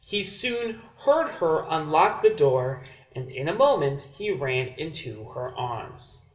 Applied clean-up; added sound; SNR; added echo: none; none; none; reverberation time 0.8 s.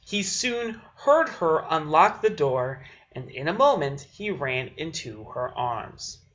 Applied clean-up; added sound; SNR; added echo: none; none; none; none.